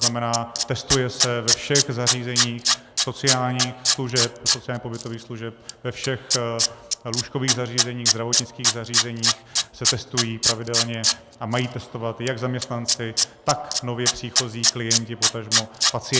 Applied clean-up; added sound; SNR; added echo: none; Tools; -3 dB; none.